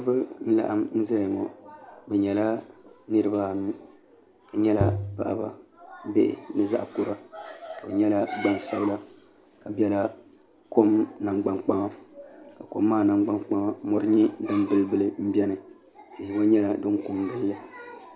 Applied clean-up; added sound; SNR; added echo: none; Tap; 3 dB; none.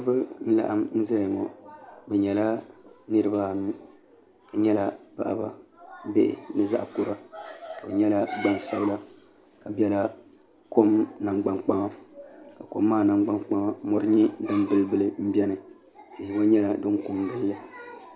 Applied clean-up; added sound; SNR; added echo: none; none; none; none.